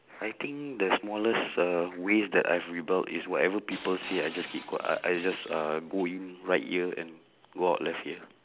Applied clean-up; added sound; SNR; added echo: none; Shatter; 17 dB; none.